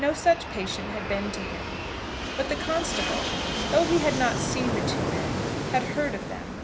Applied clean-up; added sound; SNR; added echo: none; Fixed-wing aircraft, airplane; 1 dB; none.